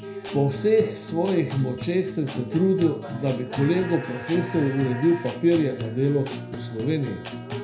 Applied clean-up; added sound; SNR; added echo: none; Guitar; 10 dB; reverberation time 0.4 s.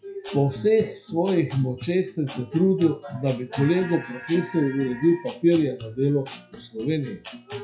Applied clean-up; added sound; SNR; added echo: classical method WPE with log-MMSE.